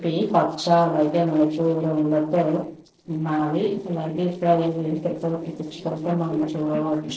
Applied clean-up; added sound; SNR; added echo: neural separator model SepFormer DNS4.